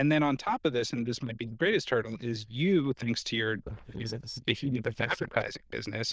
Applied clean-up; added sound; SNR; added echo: neural diffusion model UNIVERSE++.